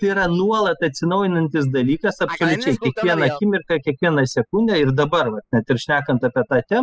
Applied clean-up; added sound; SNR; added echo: classical method spectral subtraction.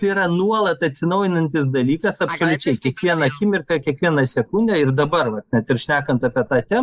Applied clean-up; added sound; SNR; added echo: neural mask model Resemble Enhance denoiser.